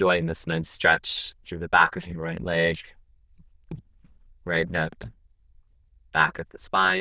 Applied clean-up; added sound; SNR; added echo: neural diffusion model UNIVERSE++.